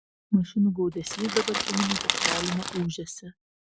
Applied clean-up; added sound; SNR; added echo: none; Crackle; 1 dB; none.